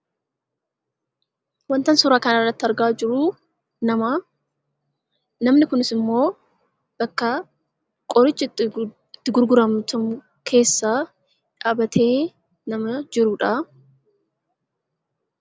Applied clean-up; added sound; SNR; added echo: none; none; none; none.